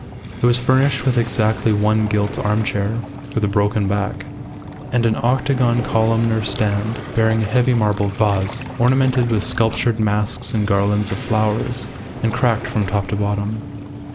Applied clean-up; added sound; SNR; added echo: none; Waves, surf; 11 dB; none.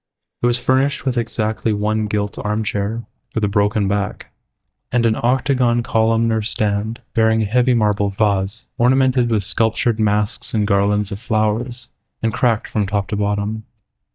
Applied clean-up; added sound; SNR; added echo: neural mask model DeepFilterNet 3.